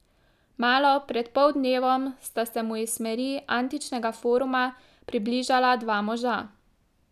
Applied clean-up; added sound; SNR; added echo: none; none; none; none.